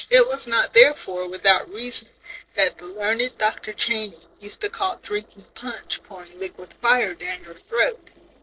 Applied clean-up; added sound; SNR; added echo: neural separator model SepFormer DNS4.